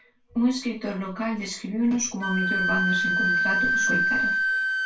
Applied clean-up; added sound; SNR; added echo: none; Wind instrument, woodwind instrument; -2 dB; reverberation time 0.2 s.